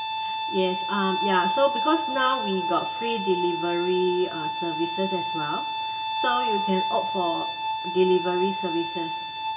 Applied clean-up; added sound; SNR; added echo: none; Bowed string instrument; 2 dB; reverberation time 1.3 s.